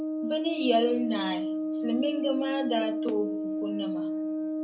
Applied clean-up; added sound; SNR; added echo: none; Brass instrument; 0 dB; reverberation time 0.2 s.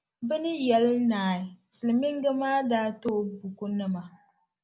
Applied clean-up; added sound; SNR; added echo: none; none; none; none.